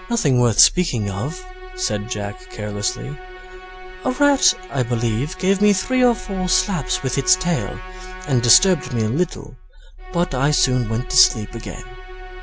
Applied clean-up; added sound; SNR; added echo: none; Musical instrument; 16 dB; none.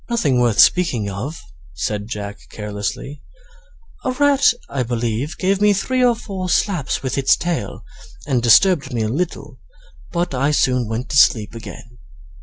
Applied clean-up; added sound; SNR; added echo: none; none; none; none.